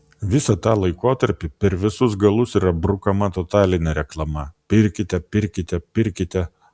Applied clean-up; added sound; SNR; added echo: none; none; none; none.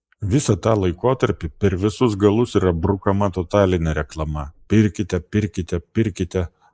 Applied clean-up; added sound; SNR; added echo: neural mask model Resemble Enhance denoiser.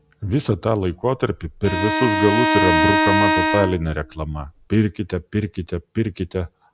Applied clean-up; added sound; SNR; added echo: none; Bowed string instrument; -1 dB; none.